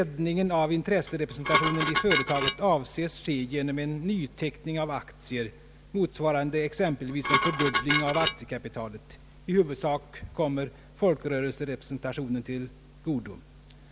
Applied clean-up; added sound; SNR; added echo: none; Dishes, pots, and pans; -1 dB; none.